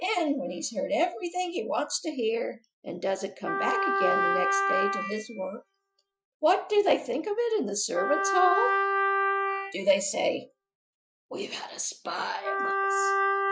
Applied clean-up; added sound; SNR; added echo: classical method Wiener filter.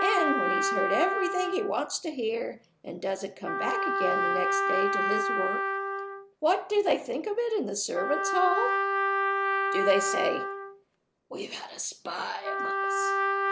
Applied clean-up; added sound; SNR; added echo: none; Trumpet; -1 dB; none.